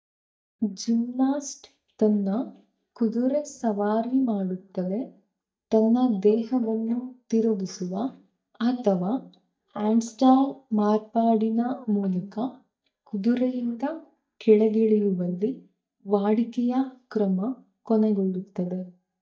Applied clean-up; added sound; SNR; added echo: neural mask model DeepFilterNet 3.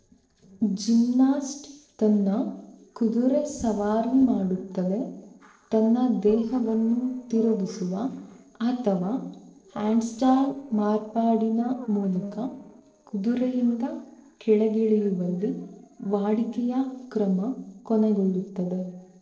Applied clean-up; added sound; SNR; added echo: neural separator model SepFormer DNS4.